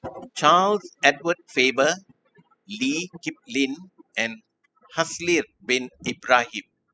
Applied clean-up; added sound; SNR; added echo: classical method spectral subtraction.